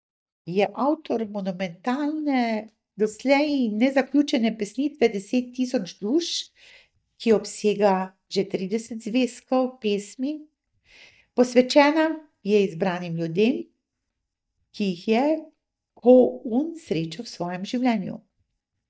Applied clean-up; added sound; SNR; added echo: neural mask model DeepFilterNet 3.